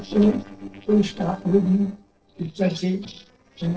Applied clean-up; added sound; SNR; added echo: neural separator model SepFormer DNS4.